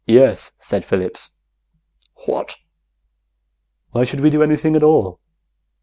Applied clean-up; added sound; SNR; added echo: none; none; none; none.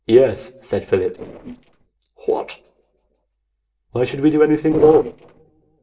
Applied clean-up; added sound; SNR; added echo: neural separator model SepFormer DNS4.